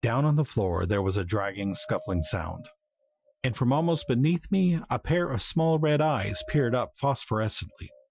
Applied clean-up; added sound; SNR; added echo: classical method Wiener filter.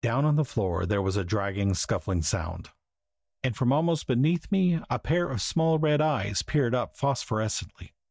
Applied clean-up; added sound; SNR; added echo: neural mask model DeepFilterNet 3.